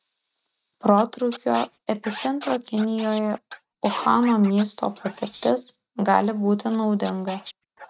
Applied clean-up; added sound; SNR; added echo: neural mask model RNNoise.